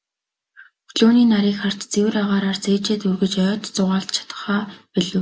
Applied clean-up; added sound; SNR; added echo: none; none; none; none.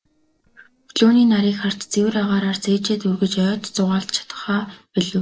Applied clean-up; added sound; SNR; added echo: neural separator model SepFormer DNS4.